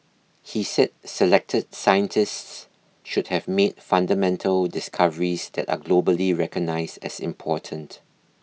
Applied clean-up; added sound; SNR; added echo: none; none; none; none.